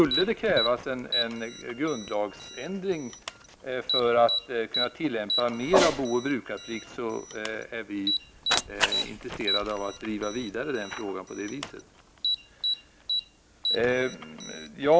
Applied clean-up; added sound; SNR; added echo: none; Alarm + Cat; 4 dB; none.